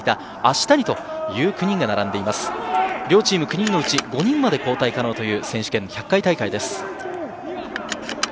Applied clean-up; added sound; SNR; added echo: none; Motor vehicle (road) / Siren + Car; 14 dB; none.